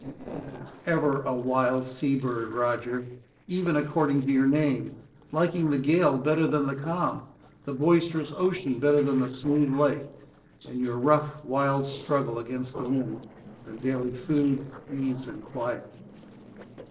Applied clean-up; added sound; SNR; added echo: neural separator model SepFormer DNS4.